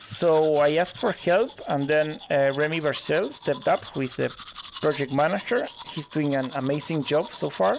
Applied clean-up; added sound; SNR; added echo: none; Domestic sounds, home sounds; 16 dB; none.